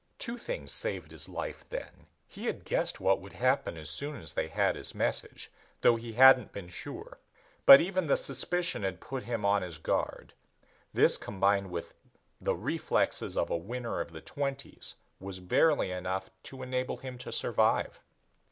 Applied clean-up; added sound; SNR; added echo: none; none; none; none.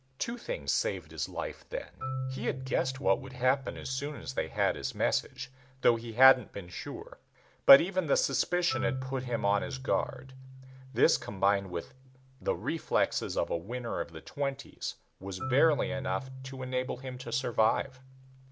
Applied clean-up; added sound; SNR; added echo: none; Marimba, xylophone; 12 dB; none.